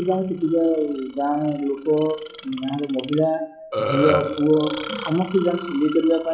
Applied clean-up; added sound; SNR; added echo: classical method log-MMSE.